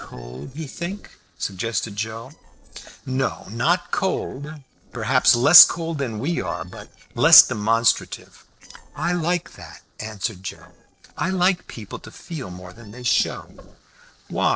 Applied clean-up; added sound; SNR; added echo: neural separator model SepFormer DNS4.